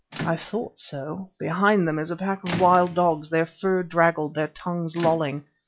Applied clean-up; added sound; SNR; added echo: classical method log-MMSE.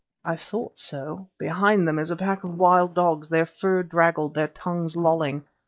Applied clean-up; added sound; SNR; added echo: neural mask model DeepFilterNet 3.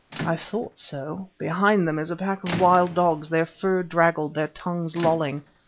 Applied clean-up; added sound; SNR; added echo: none; Squeak / Rattle / Slam; 15 dB; none.